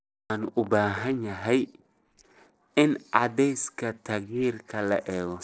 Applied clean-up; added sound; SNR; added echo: neural separator model SepFormer DNS4.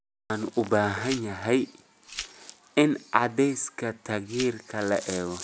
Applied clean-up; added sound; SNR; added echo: none; Glass; 15 dB; none.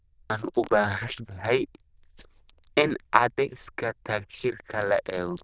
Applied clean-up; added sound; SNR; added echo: neural diffusion model UNIVERSE++.